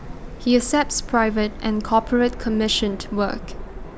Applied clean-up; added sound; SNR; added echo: none; Subway, metro, underground; 11 dB; none.